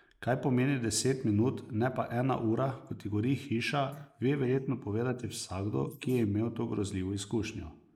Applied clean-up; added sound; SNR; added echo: neural mask model Resemble Enhance denoiser.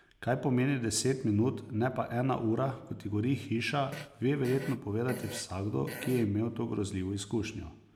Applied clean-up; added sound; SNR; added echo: none; Fart; 15 dB; none.